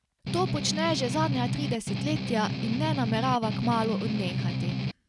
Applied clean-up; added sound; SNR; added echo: none; Strum; 0 dB; none.